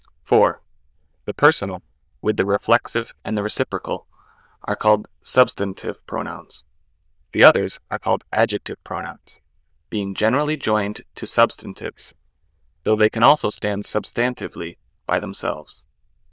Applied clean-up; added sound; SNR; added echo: neural diffusion model UNIVERSE++.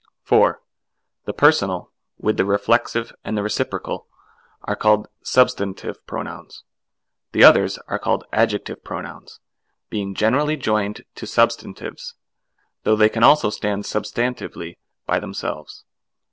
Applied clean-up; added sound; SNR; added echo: none; none; none; none.